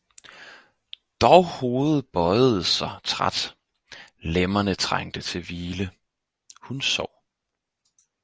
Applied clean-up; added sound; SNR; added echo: none; none; none; none.